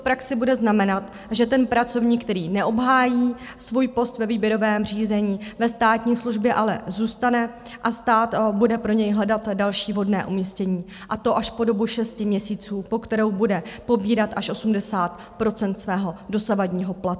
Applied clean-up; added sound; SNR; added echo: none; none; none; none.